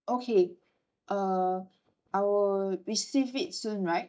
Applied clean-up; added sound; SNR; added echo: neural mask model DeepFilterNet 3.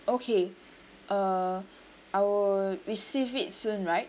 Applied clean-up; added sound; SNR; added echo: none; none; none; none.